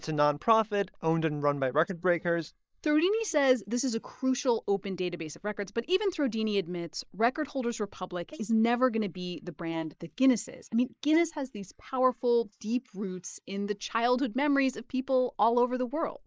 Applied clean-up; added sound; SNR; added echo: neural mask model Resemble Enhance denoiser.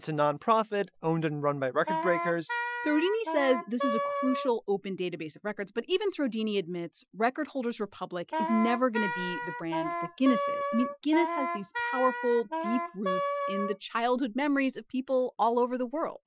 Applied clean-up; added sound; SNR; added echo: classical method Wiener filter.